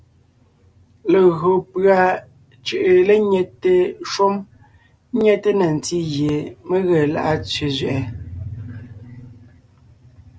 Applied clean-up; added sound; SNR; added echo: none; none; none; none.